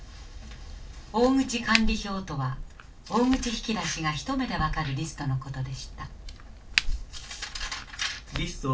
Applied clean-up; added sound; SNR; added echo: none; Crack; 5 dB; reverberation time 0.2 s.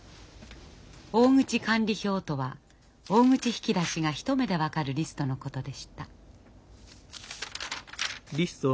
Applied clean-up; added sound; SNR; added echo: none; none; none; none.